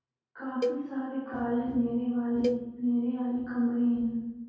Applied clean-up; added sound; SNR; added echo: none; Cowbell; 8 dB; reverberation time 1.3 s.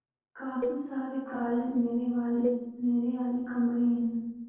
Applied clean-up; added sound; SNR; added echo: neural separator model SepFormer DNS4.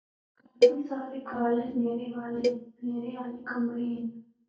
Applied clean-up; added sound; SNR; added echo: neural mask model DeepFilterNet 3.